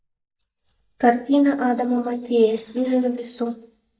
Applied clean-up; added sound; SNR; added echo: neural mask model DeepFilterNet 3.